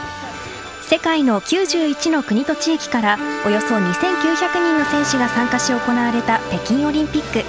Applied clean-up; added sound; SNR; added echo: none; Bowed string instrument; 8 dB; none.